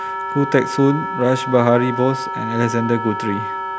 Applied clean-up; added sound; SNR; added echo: none; Wind instrument, woodwind instrument; 6 dB; none.